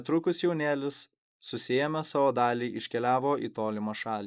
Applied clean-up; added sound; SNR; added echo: neural mask model Resemble Enhance denoiser.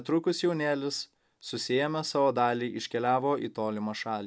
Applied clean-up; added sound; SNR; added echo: none; none; none; none.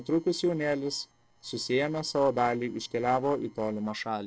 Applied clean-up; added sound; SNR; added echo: neural separator model SepFormer DNS4.